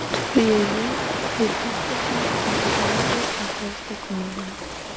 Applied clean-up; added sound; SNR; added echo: none; Ocean; -2 dB; none.